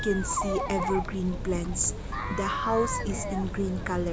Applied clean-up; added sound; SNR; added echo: none; Chatter; 2 dB; none.